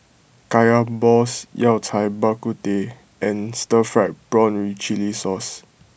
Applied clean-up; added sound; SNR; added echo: none; none; none; none.